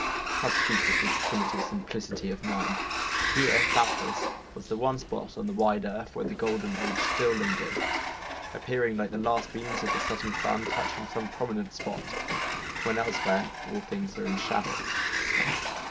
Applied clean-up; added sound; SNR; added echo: none; Sliding door; 0 dB; none.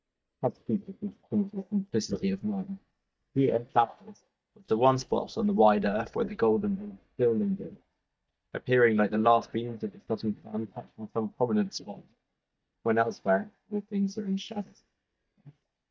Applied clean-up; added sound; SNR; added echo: neural mask model DeepFilterNet 3.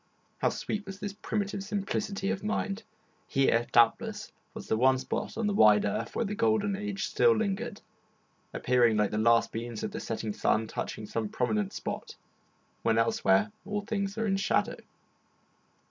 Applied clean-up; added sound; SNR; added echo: none; none; none; none.